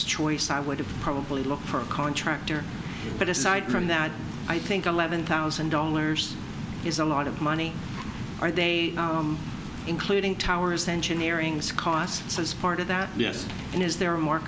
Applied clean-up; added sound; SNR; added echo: none; none; none; none.